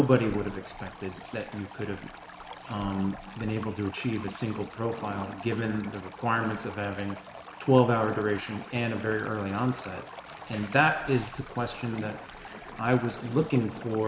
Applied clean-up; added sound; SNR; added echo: none; Stream; 16 dB; none.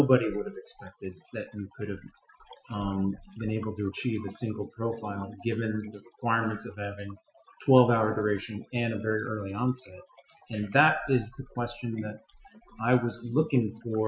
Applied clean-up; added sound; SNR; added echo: classical method Wiener filter.